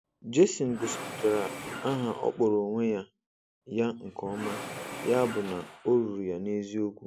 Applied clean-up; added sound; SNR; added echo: none; Engine / Mechanisms; 12 dB; none.